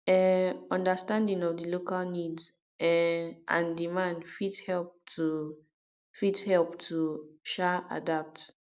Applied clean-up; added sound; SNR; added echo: none; none; none; none.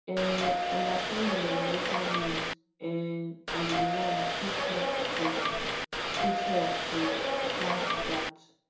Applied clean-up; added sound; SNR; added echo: none; Subway, metro, underground / Doorbell; -5 dB; reverberation time 0.6 s.